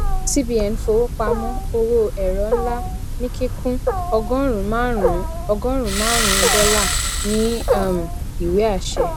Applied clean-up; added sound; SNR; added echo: none; Wild animals + Engine starting; -1 dB; none.